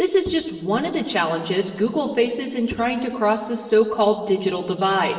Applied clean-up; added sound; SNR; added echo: neural separator model SepFormer DNS4.